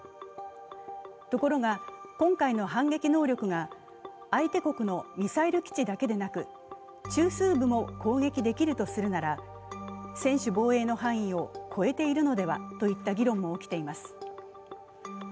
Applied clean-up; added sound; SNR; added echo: none; none; none; none.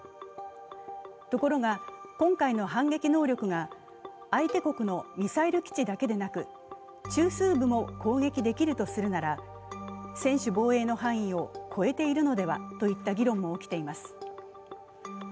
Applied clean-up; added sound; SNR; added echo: none; Cowbell; 19 dB; none.